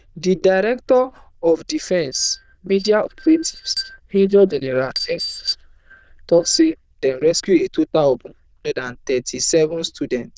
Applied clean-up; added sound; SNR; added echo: neural diffusion model UNIVERSE++.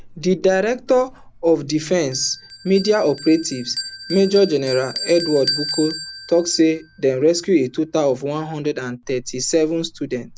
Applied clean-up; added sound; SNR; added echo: none; Bell; 14 dB; none.